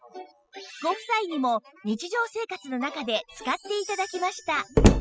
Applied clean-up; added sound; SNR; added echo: classical method spectral subtraction.